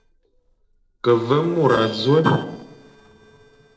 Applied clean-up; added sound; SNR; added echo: neural separator model SepFormer DNS4.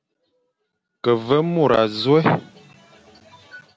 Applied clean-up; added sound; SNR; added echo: none; none; none; none.